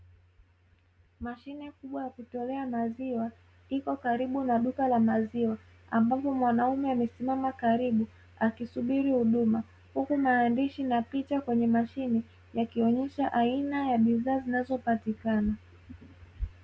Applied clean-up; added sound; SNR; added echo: none; none; none; none.